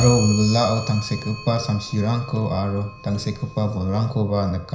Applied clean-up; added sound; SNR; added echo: none; Clock; 12 dB; reverberation time 0.5 s.